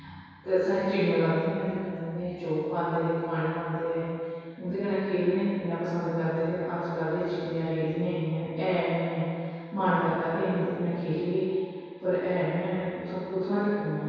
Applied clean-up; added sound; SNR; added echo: none; none; none; reverberation time 2.2 s.